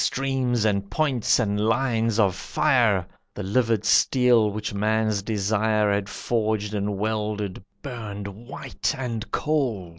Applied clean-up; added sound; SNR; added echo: none; none; none; none.